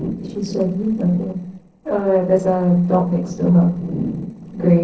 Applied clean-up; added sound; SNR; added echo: neural separator model SepFormer DNS4.